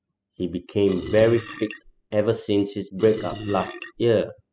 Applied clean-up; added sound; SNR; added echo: classical method spectral subtraction.